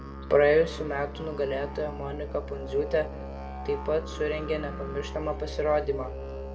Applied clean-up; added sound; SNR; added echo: none; Musical instrument; 8 dB; reverberation time 1.3 s.